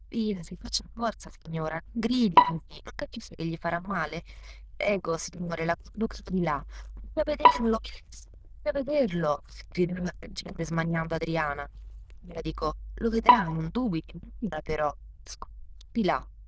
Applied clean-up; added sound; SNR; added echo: neural diffusion model UNIVERSE++.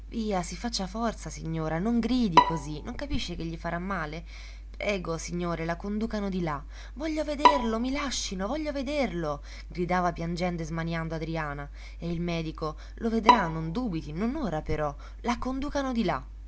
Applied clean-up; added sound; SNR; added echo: none; Bowed string instrument; -2 dB; none.